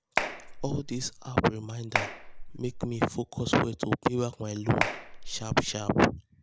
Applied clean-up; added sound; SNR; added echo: none; Clapping; 5 dB; none.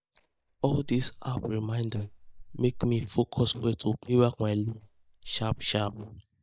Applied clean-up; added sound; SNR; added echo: neural mask model DeepFilterNet 3.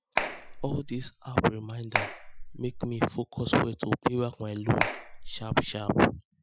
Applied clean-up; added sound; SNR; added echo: classical method Wiener filter.